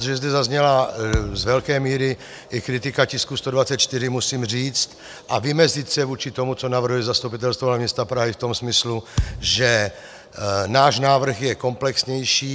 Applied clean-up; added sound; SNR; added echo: none; Thump, thud; 7 dB; none.